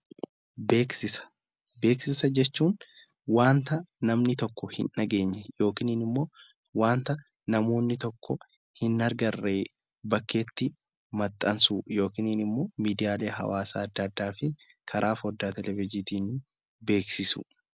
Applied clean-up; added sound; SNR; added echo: none; none; none; none.